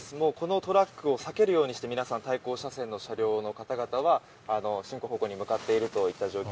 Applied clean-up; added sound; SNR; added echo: none; none; none; none.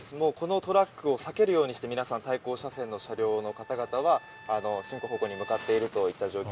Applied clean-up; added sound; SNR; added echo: none; Trumpet; 19 dB; none.